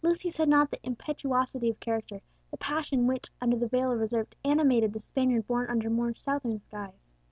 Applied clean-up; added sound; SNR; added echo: none; none; none; none.